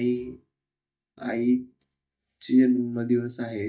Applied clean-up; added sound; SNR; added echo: neural mask model DeepFilterNet 3.